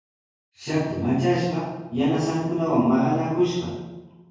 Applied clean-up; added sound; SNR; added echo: none; none; none; reverberation time 1.3 s.